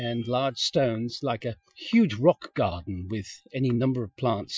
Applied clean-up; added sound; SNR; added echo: classical method Wiener filter.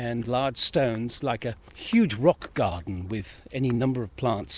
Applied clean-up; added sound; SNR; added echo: none; none; none; none.